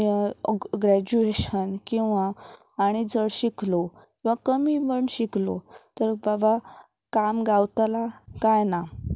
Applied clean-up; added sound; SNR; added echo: none; none; none; none.